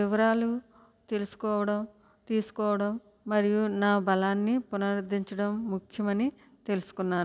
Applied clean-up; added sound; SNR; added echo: none; none; none; none.